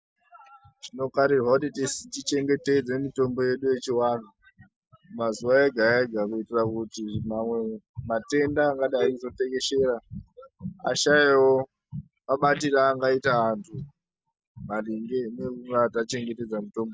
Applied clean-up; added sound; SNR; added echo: none; none; none; none.